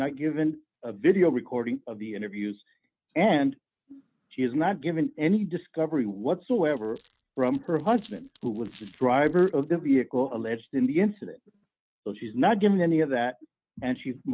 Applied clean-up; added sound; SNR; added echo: neural mask model RNNoise.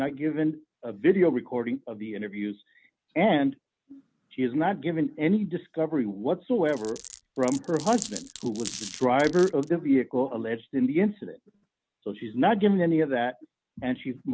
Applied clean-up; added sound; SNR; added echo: none; Glass; 14 dB; none.